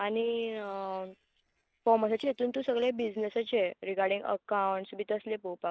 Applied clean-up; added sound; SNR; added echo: neural separator model SepFormer DNS4.